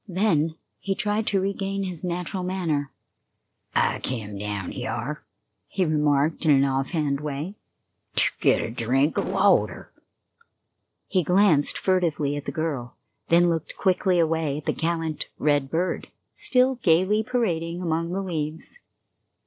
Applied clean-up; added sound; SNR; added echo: neural separator model SepFormer DNS4.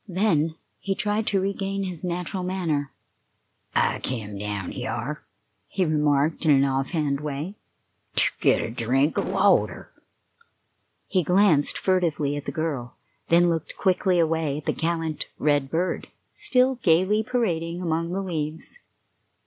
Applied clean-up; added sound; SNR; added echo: none; Explosion; 10 dB; none.